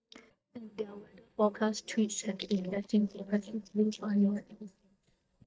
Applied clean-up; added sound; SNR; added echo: neural mask model DeepFilterNet 3.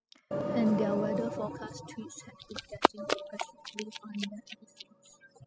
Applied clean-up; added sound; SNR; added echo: classical method spectral subtraction.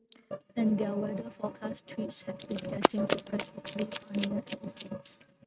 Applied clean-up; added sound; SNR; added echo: neural mask model RNNoise.